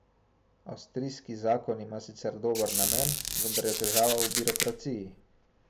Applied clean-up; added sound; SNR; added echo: none; Squeak; -2 dB; none.